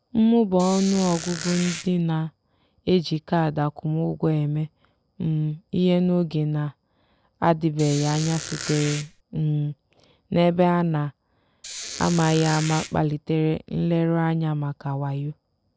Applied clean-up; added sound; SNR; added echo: none; Squeak; 10 dB; none.